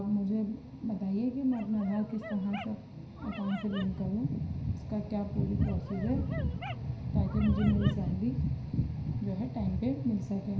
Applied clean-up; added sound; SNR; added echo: none; Dog; 16 dB; reverberation time 0.5 s.